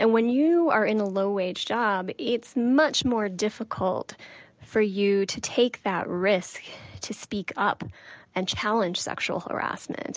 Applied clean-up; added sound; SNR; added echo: none; none; none; none.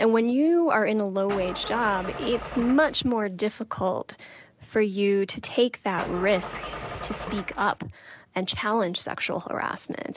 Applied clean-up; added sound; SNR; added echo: none; Engine starting / Car; 10 dB; none.